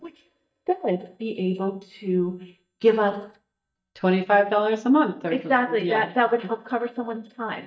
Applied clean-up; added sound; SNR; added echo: neural mask model DeepFilterNet 3.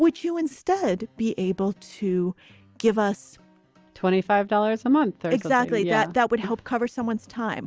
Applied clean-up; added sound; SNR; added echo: none; none; none; none.